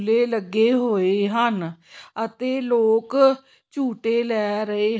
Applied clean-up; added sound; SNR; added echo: none; none; none; none.